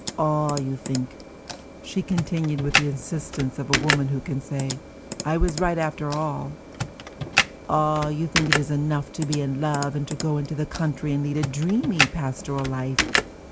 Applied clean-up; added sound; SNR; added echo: none; Computer keyboard; 4 dB; none.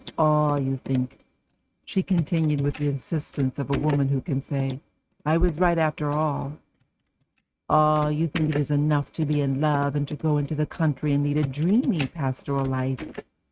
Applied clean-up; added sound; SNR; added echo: neural mask model RNNoise.